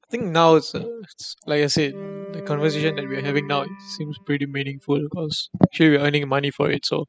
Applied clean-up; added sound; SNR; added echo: classical method spectral subtraction.